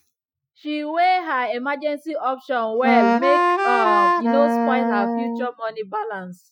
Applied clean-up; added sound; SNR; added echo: classical method Wiener filter.